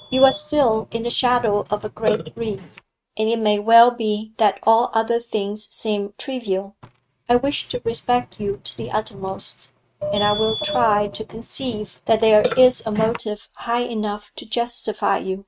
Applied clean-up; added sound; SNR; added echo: neural mask model RNNoise.